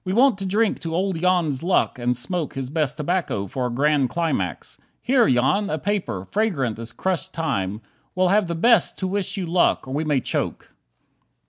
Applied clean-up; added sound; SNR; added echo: none; none; none; none.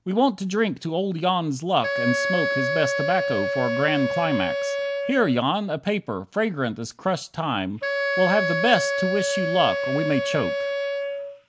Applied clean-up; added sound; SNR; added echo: none; Wind instrument, woodwind instrument; 2 dB; none.